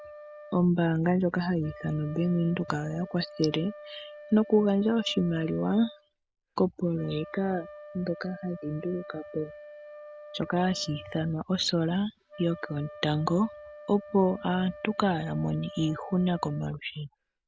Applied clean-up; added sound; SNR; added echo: none; Wind instrument, woodwind instrument; 18 dB; none.